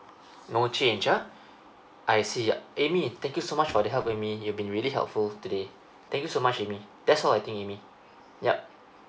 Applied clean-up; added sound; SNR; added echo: none; Knock; 19 dB; none.